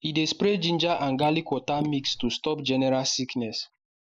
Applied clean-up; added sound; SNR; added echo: neural mask model Resemble Enhance denoiser.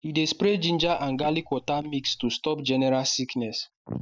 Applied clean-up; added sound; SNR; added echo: neural mask model DeepFilterNet 3.